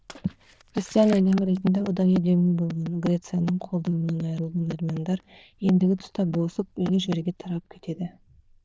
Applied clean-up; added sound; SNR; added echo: neural diffusion model UNIVERSE++.